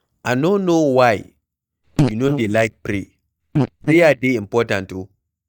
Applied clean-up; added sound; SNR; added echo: neural mask model DeepFilterNet 3.